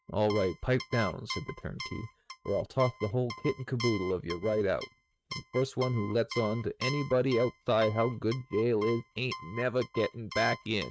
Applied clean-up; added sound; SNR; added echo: neural mask model RNNoise.